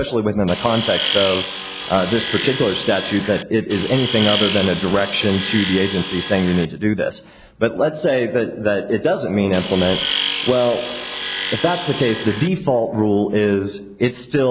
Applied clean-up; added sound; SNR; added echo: none; Tools; 6 dB; none.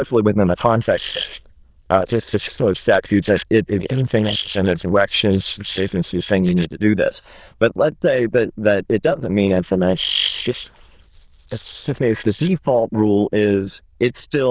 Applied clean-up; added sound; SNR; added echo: neural diffusion model UNIVERSE++.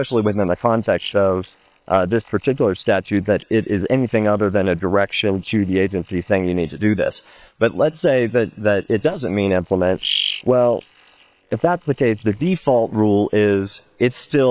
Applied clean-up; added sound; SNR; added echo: neural separator model SepFormer WHAM!.